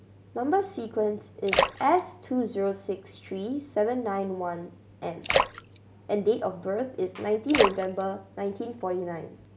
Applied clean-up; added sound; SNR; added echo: none; Splash, splatter; 2 dB; none.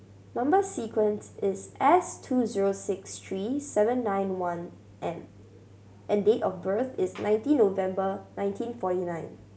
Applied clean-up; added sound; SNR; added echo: none; none; none; none.